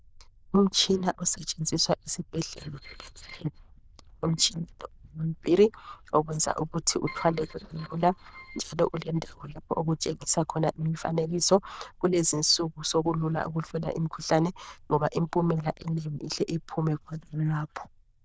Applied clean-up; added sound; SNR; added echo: neural diffusion model UNIVERSE++.